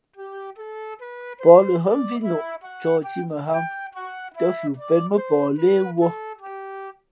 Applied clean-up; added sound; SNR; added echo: none; Wind instrument, woodwind instrument; 12 dB; none.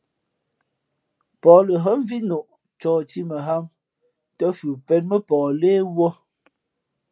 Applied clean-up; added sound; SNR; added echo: none; none; none; none.